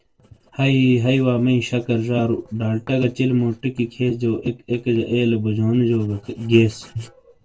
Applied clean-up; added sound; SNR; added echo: neural separator model SepFormer DNS4.